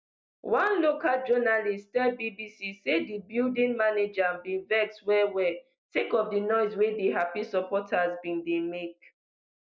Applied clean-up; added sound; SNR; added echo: none; none; none; none.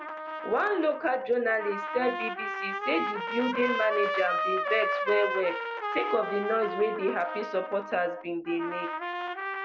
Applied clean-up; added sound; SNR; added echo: none; Trumpet; 3 dB; none.